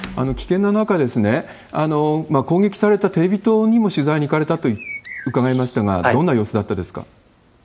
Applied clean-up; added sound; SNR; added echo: none; Bird; 17 dB; none.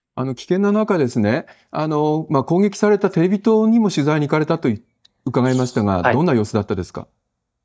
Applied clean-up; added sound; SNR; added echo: neural mask model DeepFilterNet 3.